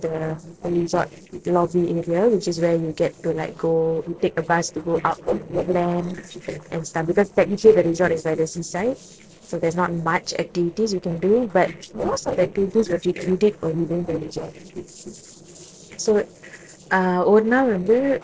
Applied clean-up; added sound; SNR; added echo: neural separator model SepFormer DNS4.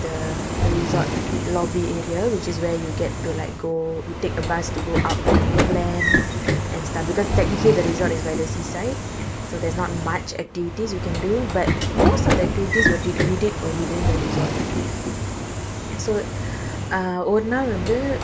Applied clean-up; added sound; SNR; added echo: none; Sliding door / Train; -2 dB; none.